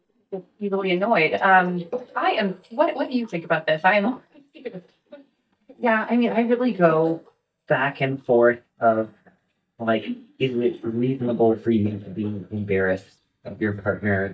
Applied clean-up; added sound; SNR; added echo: neural mask model DeepFilterNet 3.